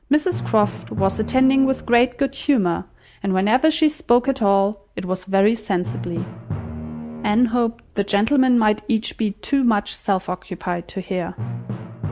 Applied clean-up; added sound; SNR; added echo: none; Drum; 13 dB; none.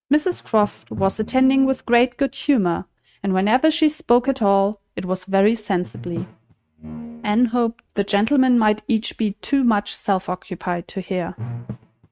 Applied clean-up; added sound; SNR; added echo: neural mask model RNNoise.